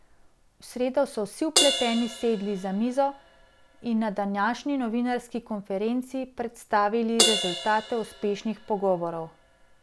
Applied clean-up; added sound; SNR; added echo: none; Crash cymbal; 6 dB; none.